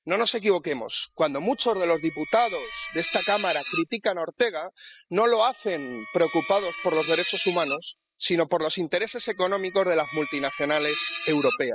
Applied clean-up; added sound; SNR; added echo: classical method spectral subtraction.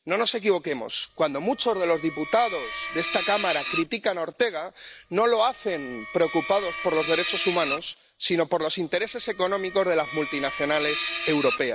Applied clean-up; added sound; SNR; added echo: none; Screech; 9 dB; none.